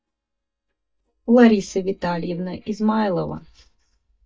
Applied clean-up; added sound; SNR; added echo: neural mask model DeepFilterNet 3.